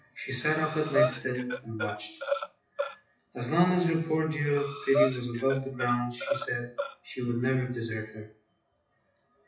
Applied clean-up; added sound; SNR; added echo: classical method WPE with log-MMSE.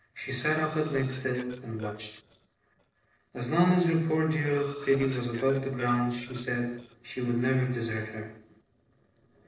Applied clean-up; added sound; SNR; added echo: neural separator model SepFormer DNS4.